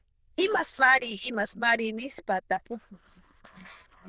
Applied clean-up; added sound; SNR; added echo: neural diffusion model UNIVERSE++.